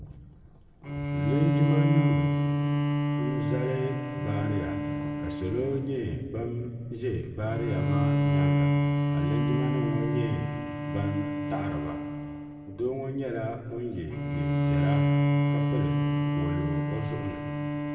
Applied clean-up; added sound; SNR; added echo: none; Bowed string instrument; -5 dB; reverberation time 2.0 s.